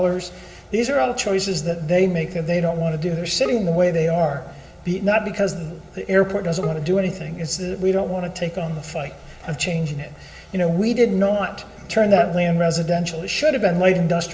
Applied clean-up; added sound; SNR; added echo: none; Bowed string instrument; 18 dB; reverberation time 0.5 s.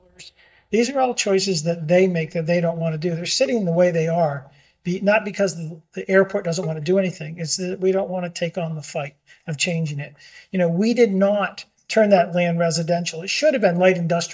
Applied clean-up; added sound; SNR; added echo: neural mask model DeepFilterNet 3.